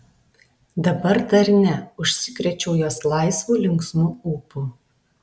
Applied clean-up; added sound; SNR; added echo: none; none; none; none.